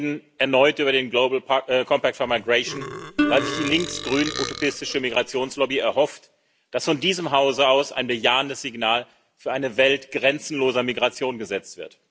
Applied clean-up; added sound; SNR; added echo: none; Plucked string instrument + Burping, eructation; 7 dB; none.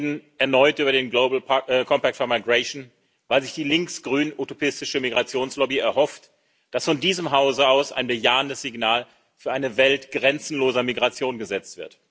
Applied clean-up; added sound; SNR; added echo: none; none; none; none.